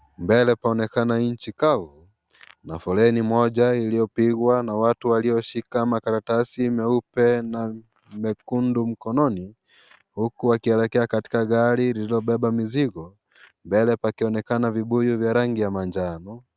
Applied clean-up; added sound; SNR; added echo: none; none; none; none.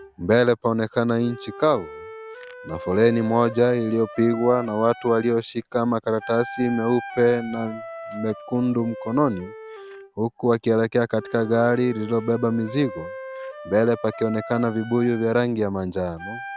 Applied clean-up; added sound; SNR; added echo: none; Wind instrument, woodwind instrument; 15 dB; none.